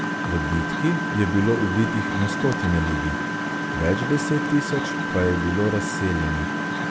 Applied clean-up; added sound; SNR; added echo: none; Engine; 1 dB; none.